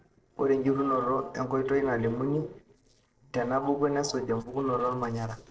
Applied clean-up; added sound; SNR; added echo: neural separator model SepFormer DNS4.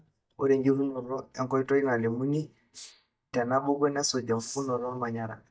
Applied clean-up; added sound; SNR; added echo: neural mask model DeepFilterNet 3.